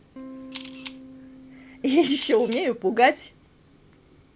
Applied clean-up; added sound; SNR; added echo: none; Camera + Electric guitar / Strum; 17 dB; none.